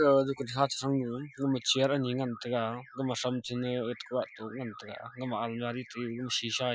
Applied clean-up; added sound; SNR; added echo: classical method Wiener filter.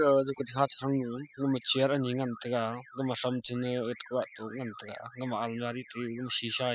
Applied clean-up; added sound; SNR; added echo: classical method spectral subtraction.